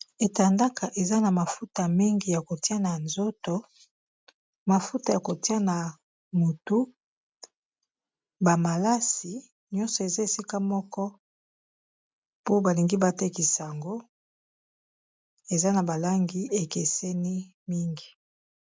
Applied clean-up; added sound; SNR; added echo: none; none; none; none.